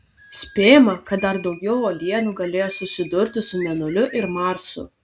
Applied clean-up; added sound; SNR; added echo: none; Bird; 19 dB; none.